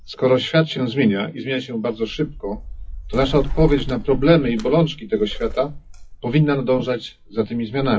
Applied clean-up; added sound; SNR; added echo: classical method WPE with log-MMSE.